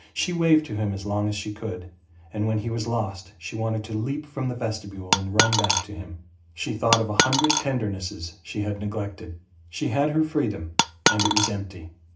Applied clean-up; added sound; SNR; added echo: none; Coin (dropping); -4 dB; reverberation time 0.3 s.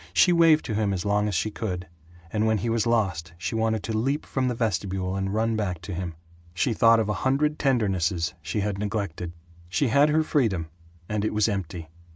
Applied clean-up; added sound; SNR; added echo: none; none; none; none.